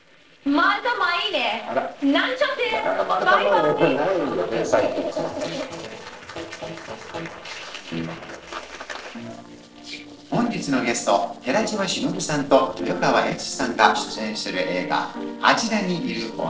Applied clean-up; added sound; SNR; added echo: neural separator model SepFormer DNS4.